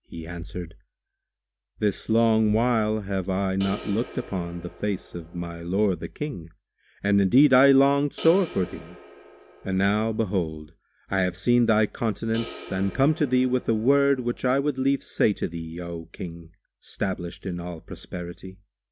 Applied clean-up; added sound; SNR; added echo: none; Crash cymbal; 17 dB; none.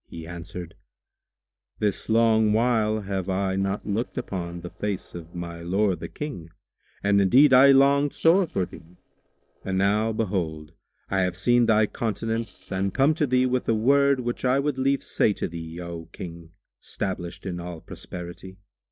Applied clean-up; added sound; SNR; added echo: neural separator model SepFormer DNS4.